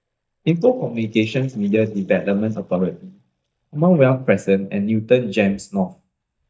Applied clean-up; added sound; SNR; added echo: neural mask model DeepFilterNet 3.